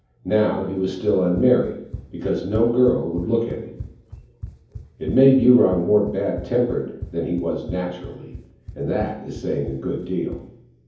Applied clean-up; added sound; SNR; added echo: none; Run; 16 dB; reverberation time 0.7 s.